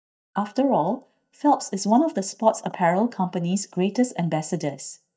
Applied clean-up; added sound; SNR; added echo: neural mask model DeepFilterNet 3.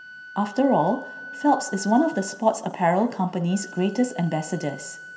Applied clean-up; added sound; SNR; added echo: none; Wind instrument, woodwind instrument; 17 dB; reverberation time 1.4 s.